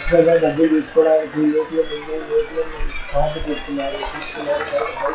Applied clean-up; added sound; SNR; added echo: classical method WPE with log-MMSE.